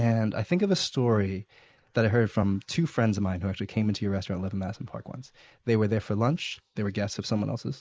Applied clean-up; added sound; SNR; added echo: neural mask model Resemble Enhance denoiser.